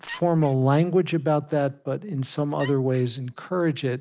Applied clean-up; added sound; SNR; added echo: none; Wood; 17 dB; none.